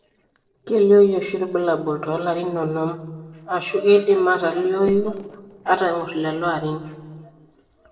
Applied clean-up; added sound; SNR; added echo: neural separator model SepFormer DNS4.